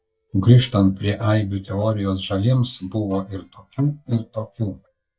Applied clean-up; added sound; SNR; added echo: neural mask model DeepFilterNet 3.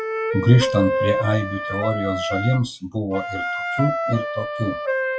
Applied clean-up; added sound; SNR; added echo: classical method WPE with log-MMSE.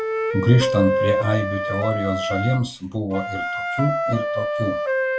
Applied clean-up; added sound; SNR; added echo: none; Wind instrument, woodwind instrument; 1 dB; reverberation time 0.2 s.